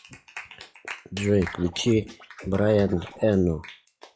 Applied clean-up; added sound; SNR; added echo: classical method log-MMSE.